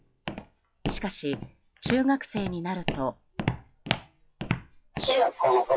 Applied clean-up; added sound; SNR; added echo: classical method log-MMSE.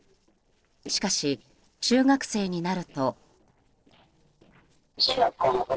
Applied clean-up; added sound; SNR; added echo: neural separator model SepFormer DNS4.